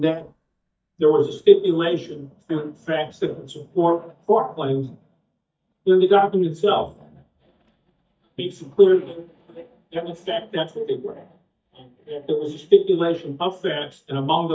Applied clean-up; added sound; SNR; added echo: neural mask model DeepFilterNet 3.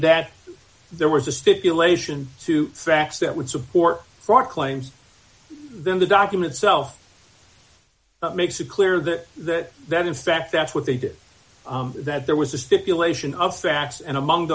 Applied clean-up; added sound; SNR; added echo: none; none; none; none.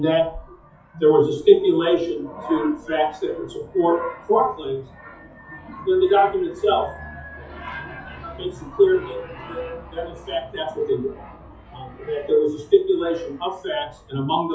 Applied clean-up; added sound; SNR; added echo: classical method WPE with log-MMSE.